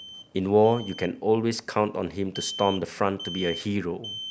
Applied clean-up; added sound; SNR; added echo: none; Alarm; 15 dB; none.